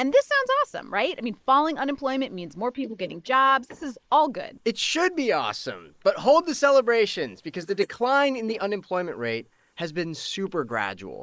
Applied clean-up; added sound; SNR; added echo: neural mask model Resemble Enhance denoiser.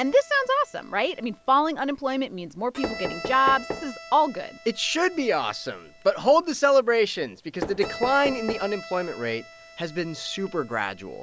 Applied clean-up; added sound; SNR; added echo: none; Knock + Bowed string instrument; 14 dB; none.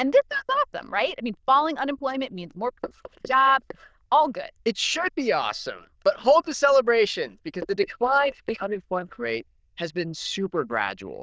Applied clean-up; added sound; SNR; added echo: neural diffusion model UNIVERSE++.